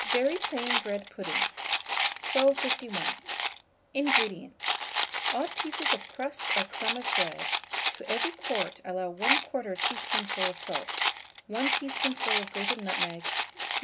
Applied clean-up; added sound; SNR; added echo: none; Rattle; -3 dB; none.